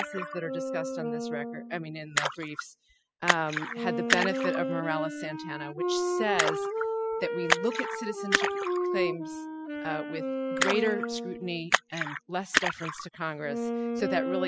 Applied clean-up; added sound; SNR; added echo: classical method spectral subtraction.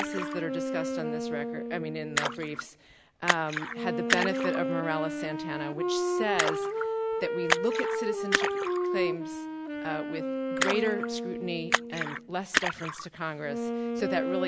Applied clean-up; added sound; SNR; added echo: none; Splash, splatter + Wind instrument, woodwind instrument; -4 dB; none.